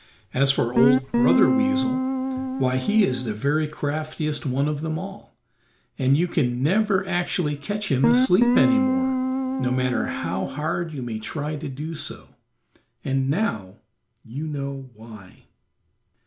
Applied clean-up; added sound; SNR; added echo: none; Guitar; -2 dB; none.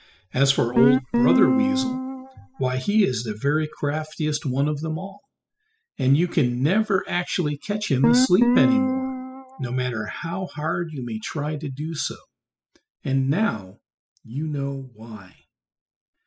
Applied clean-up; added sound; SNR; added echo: classical method spectral subtraction.